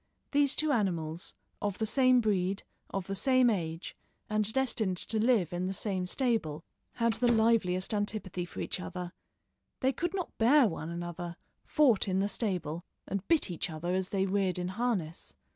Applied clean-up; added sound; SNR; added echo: none; Slam; 14 dB; none.